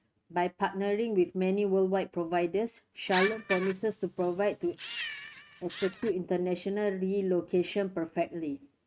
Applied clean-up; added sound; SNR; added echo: neural mask model RNNoise.